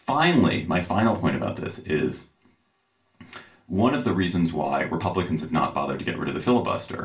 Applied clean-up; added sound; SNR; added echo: none; none; none; reverberation time 0.3 s.